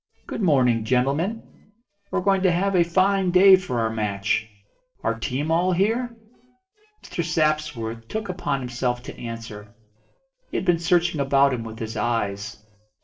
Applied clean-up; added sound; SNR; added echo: neural separator model SepFormer DNS4.